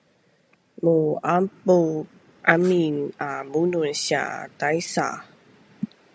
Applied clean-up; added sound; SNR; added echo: none; none; none; none.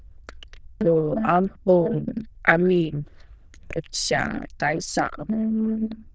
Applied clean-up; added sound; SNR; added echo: neural diffusion model UNIVERSE++.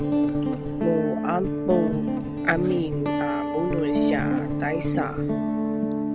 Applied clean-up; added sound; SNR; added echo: none; Guitar; -3 dB; none.